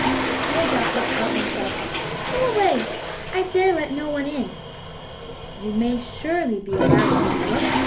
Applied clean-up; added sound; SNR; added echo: none; Toilet flush; -1 dB; reverberation time 0.3 s.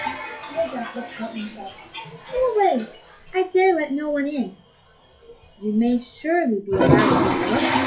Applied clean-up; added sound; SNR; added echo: classical method WPE with log-MMSE.